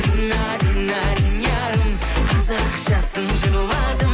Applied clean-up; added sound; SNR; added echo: none; none; none; none.